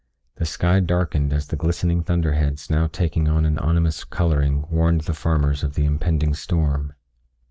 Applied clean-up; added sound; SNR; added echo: none; none; none; none.